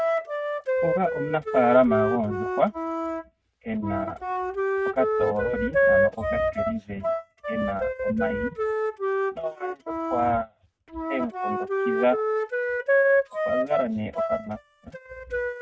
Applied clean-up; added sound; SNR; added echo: neural mask model RNNoise.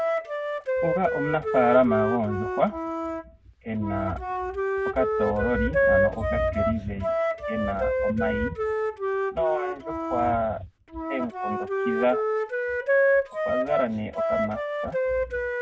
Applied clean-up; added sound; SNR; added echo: none; Wind instrument, woodwind instrument; -2 dB; none.